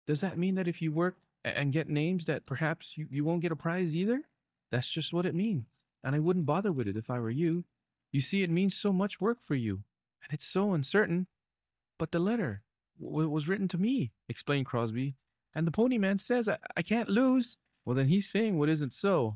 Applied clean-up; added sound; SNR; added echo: neural mask model DeepFilterNet 3.